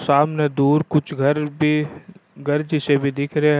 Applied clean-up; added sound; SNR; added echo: none; none; none; none.